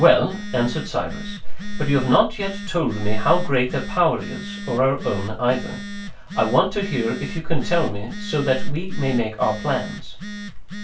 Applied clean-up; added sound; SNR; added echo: none; Telephone; 13 dB; reverberation time 0.2 s.